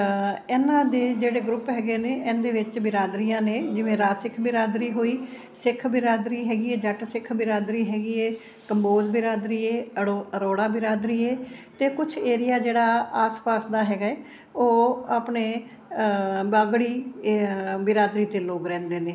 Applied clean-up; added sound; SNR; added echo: none; none; none; none.